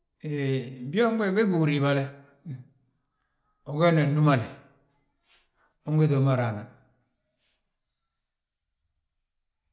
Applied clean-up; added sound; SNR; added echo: none; none; none; none.